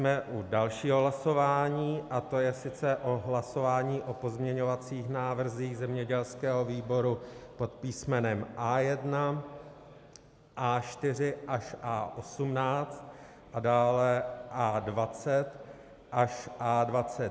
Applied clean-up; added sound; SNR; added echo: none; none; none; none.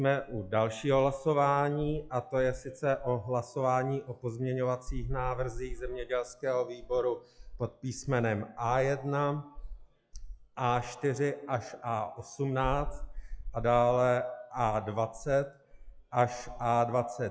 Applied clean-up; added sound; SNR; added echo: classical method log-MMSE.